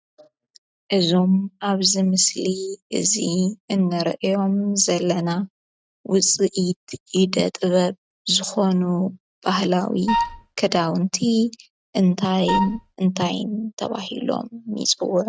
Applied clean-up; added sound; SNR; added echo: neural mask model RNNoise.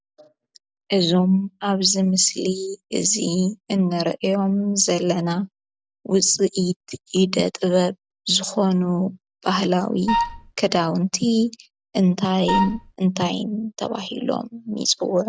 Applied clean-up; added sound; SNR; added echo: none; Wind instrument, woodwind instrument; 2 dB; none.